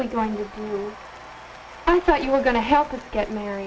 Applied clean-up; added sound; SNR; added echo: none; Applause / Crowd / Cheering; 19 dB; none.